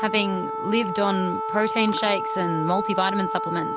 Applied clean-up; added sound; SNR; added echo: none; Wind instrument, woodwind instrument; 3 dB; none.